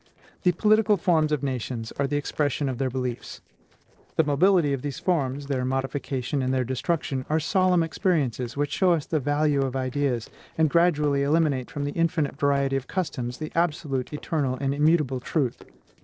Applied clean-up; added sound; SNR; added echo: neural separator model SepFormer DNS4.